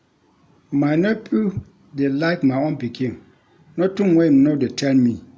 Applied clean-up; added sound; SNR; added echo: none; none; none; none.